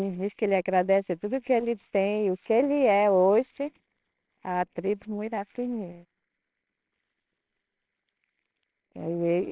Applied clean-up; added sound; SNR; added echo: neural separator model SepFormer WHAMR!.